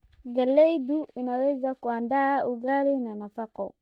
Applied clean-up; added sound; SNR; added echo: neural mask model DeepFilterNet 3.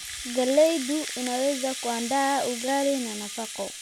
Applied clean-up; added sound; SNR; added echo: none; Rattle (instrument); 9 dB; none.